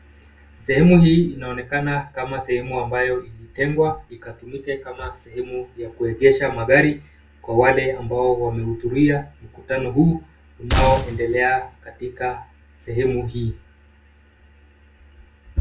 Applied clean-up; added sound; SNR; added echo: none; Gunshot, gunfire; 2 dB; reverberation time 0.2 s.